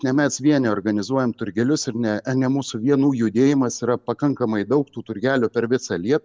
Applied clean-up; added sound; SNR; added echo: none; none; none; none.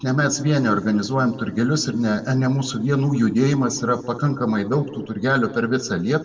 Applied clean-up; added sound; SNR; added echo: none; none; none; reverberation time 1.6 s.